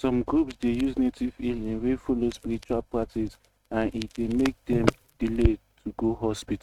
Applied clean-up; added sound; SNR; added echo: neural mask model RNNoise.